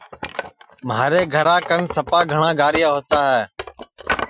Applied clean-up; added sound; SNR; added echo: classical method Wiener filter.